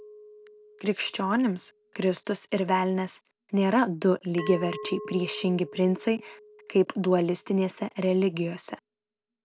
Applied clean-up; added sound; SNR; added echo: none; Glass; 18 dB; none.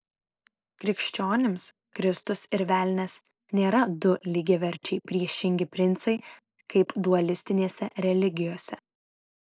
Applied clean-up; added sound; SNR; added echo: neural mask model Resemble Enhance denoiser.